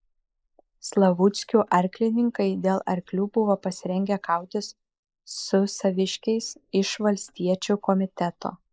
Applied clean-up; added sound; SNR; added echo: neural mask model Resemble Enhance denoiser.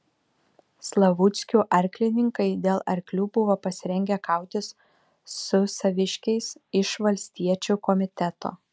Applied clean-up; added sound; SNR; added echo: none; none; none; none.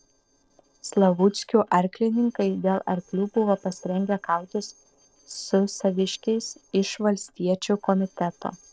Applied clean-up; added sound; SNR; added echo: neural separator model SepFormer DNS4.